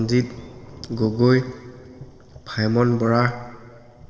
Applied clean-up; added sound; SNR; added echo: none; Thunder / Rain; 20 dB; reverberation time 1.7 s.